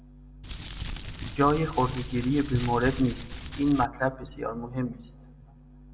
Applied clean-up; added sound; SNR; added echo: none; Crumpling, crinkling; 9 dB; reverberation time 0.7 s.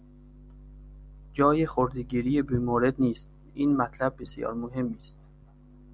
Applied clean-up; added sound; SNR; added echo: none; none; none; none.